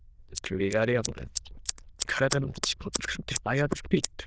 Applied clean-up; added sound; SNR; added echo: neural diffusion model UNIVERSE++.